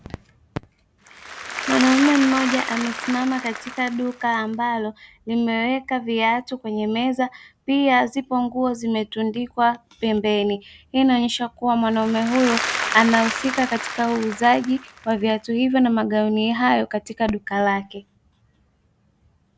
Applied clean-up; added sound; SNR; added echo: none; Applause / Crowd; 7 dB; none.